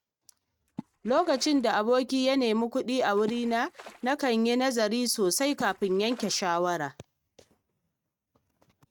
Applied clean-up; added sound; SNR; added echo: neural mask model RNNoise.